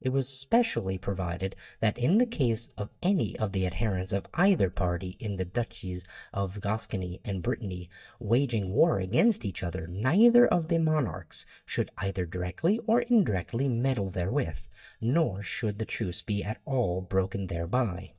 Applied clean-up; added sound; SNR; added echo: neural mask model DeepFilterNet 3.